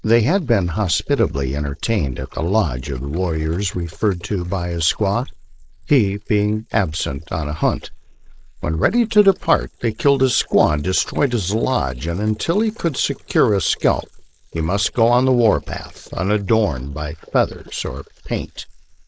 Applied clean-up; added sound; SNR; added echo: neural mask model Resemble Enhance denoiser.